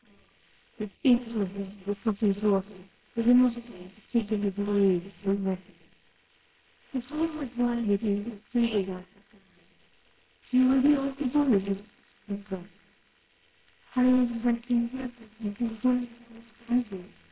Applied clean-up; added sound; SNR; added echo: neural separator model SepFormer WHAMR!.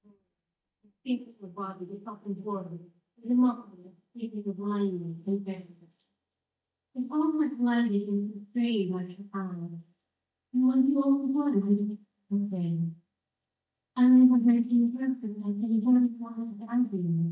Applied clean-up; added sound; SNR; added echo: neural mask model DeepFilterNet 3.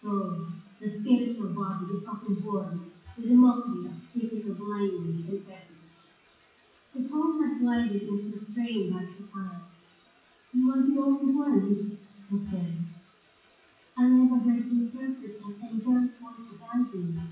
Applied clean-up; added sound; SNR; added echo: classical method WPE with log-MMSE.